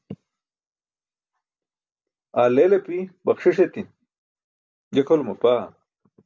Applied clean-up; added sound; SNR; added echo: none; none; none; none.